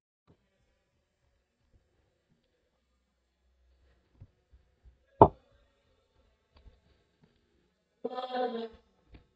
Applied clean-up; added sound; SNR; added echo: neural mask model DeepFilterNet 3.